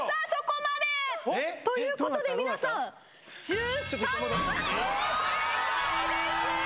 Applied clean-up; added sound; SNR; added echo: none; none; none; none.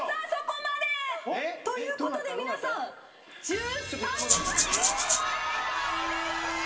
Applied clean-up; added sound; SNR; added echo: none; Rattle (instrument); -4 dB; reverberation time 2.6 s.